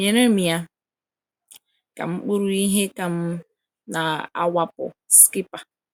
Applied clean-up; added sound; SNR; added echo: none; none; none; none.